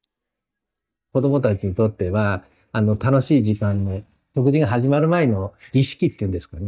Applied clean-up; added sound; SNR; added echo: neural mask model DeepFilterNet 3.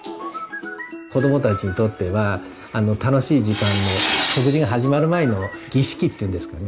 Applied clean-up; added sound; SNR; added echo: none; Tools; 5 dB; none.